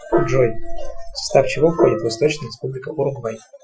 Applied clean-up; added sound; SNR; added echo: classical method Wiener filter.